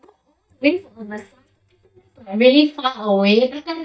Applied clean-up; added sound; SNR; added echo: neural mask model DeepFilterNet 3.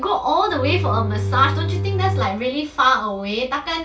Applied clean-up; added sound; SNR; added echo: none; Bowed string instrument; 2 dB; reverberation time 0.2 s.